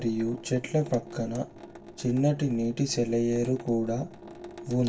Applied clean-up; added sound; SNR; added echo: none; Sink (filling or washing) / Water tap, faucet; 17 dB; reverberation time 0.2 s.